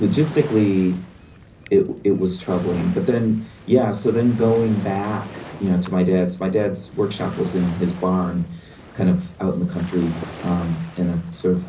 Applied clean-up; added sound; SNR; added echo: none; Waves, surf; 17 dB; reverberation time 0.5 s.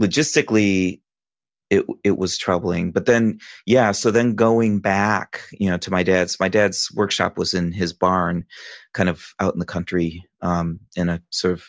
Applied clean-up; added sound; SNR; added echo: none; none; none; none.